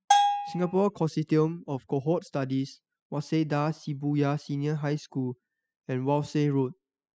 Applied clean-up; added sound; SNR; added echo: classical method spectral subtraction.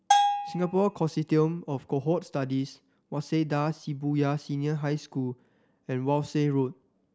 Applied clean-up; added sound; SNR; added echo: none; Bell; -1 dB; none.